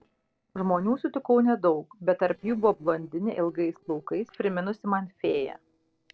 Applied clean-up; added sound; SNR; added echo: neural separator model SepFormer DNS4.